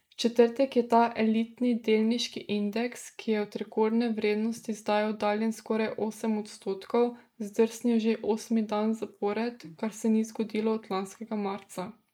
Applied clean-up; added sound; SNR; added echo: neural mask model Resemble Enhance denoiser.